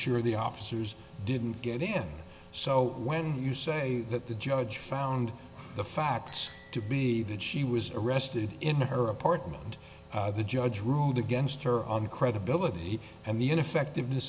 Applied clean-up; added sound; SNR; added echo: none; Bicycle bell; 11 dB; none.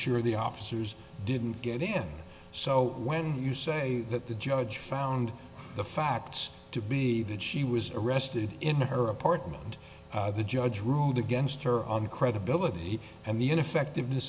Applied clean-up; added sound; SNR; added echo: none; none; none; none.